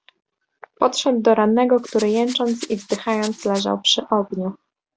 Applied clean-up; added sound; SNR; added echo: none; Rattle; 17 dB; none.